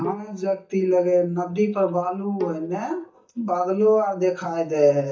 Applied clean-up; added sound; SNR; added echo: neural mask model DeepFilterNet 3.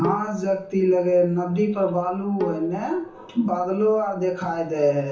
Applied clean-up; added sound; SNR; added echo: none; Bowed string instrument; 15 dB; reverberation time 0.7 s.